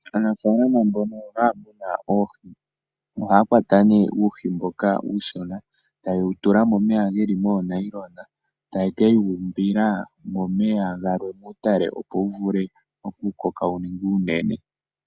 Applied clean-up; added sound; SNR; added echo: none; none; none; none.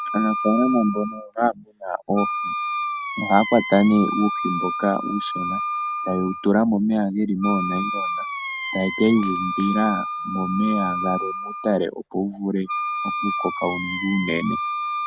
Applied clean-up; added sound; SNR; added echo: none; Coin (dropping) + Wind instrument, woodwind instrument; 5 dB; none.